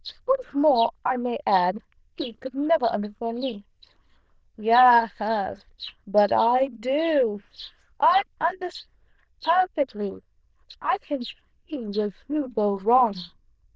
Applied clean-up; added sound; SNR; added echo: neural diffusion model UNIVERSE++.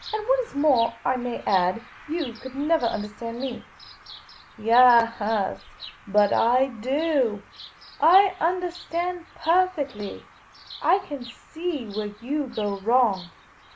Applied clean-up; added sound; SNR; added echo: none; Bird vocalization, bird call, bird song; 20 dB; none.